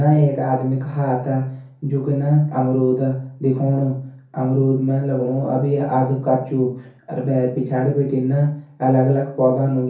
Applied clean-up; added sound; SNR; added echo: none; none; none; reverberation time 0.6 s.